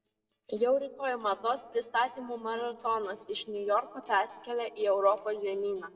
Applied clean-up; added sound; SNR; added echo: neural separator model SepFormer DNS4.